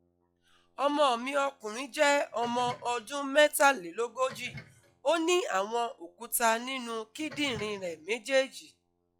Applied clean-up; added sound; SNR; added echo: classical method log-MMSE.